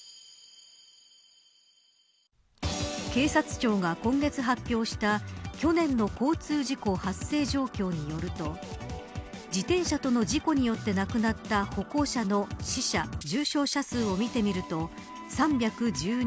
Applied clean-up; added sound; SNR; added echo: none; none; none; none.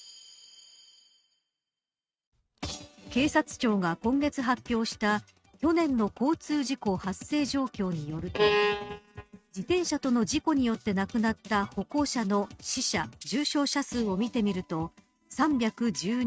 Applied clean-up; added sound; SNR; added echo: neural mask model RNNoise.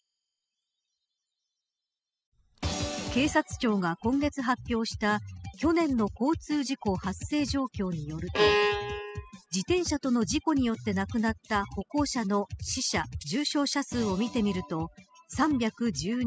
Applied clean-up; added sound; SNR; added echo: classical method spectral subtraction.